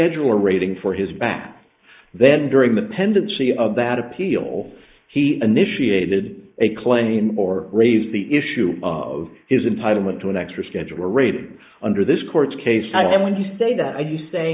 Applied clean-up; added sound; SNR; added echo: neural mask model Resemble Enhance denoiser.